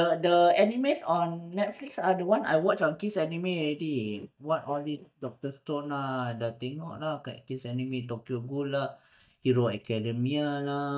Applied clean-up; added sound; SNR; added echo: neural mask model DeepFilterNet 3.